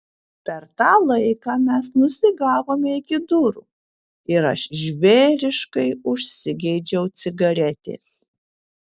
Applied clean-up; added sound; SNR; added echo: none; none; none; none.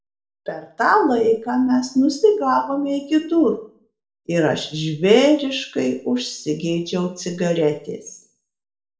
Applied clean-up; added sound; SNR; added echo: none; none; none; reverberation time 0.4 s.